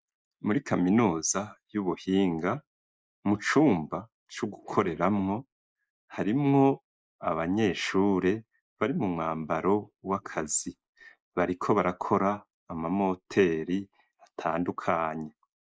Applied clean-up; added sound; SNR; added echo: neural mask model Resemble Enhance denoiser.